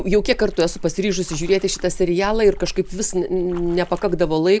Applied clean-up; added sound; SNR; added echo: none; Splash, splatter; 10 dB; none.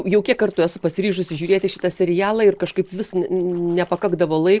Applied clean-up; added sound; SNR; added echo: neural separator model SepFormer DNS4.